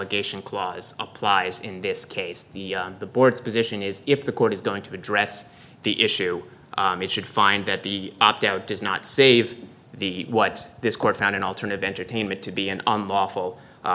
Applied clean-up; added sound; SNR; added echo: none; none; none; none.